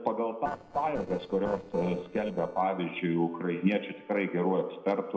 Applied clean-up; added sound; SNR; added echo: neural separator model SepFormer DNS4.